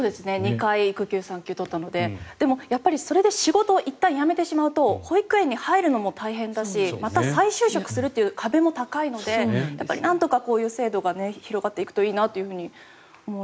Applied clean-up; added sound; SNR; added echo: none; none; none; none.